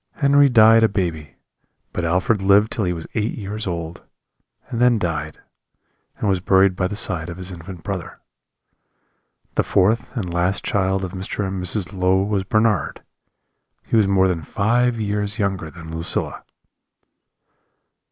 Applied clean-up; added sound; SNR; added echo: none; none; none; none.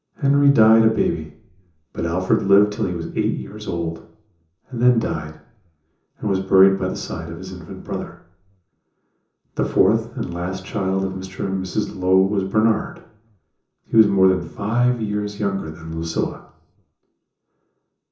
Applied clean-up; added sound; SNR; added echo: none; none; none; reverberation time 0.6 s.